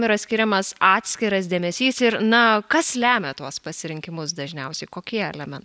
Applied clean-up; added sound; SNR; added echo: none; none; none; none.